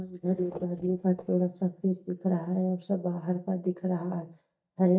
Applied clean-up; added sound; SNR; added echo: neural mask model DeepFilterNet 3.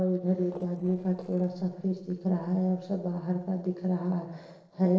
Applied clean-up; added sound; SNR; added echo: neural separator model SepFormer DNS4.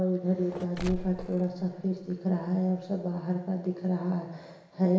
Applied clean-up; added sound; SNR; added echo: none; Mechanisms; 14 dB; reverberation time 0.9 s.